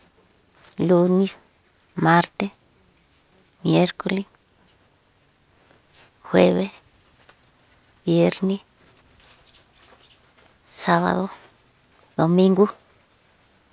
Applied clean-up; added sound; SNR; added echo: none; none; none; none.